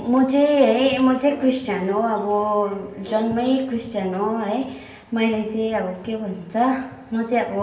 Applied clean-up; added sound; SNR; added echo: none; Brass instrument; 20 dB; reverberation time 0.9 s.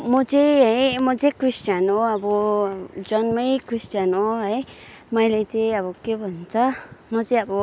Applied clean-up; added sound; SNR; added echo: none; none; none; none.